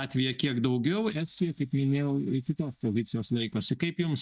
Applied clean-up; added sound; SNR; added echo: neural mask model DeepFilterNet 3.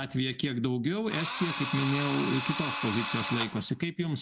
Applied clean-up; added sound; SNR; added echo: none; Drill; 1 dB; none.